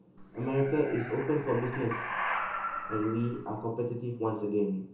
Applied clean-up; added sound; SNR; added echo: none; Animal; 6 dB; reverberation time 0.8 s.